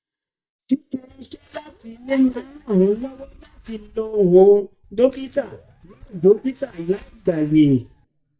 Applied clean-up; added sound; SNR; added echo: neural mask model DeepFilterNet 3.